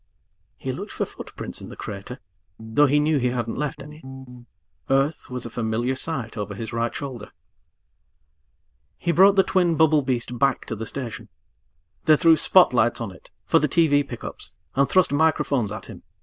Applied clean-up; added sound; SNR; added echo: neural diffusion model UNIVERSE++.